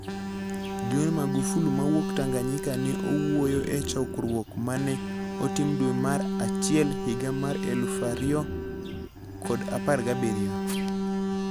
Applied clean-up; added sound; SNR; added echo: none; Alarm; 1 dB; none.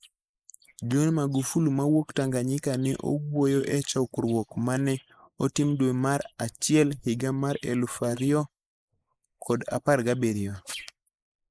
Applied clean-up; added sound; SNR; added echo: neural mask model Resemble Enhance denoiser.